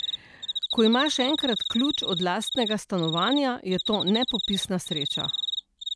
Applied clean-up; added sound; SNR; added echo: none; Cricket; 4 dB; none.